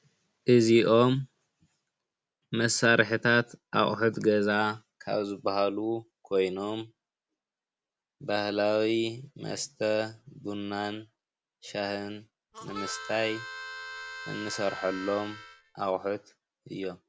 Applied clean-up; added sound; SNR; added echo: none; Harmonica; 12 dB; none.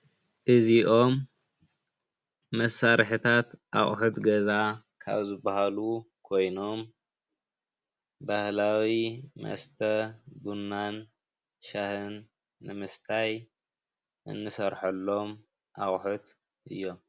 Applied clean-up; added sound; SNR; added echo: none; none; none; none.